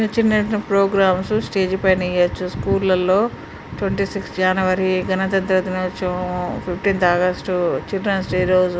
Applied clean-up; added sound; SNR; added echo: none; none; none; none.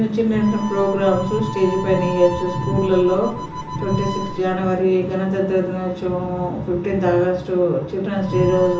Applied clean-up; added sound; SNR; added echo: none; Harmonica; 14 dB; reverberation time 0.7 s.